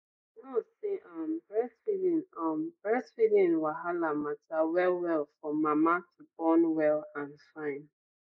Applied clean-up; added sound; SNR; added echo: neural mask model Resemble Enhance denoiser.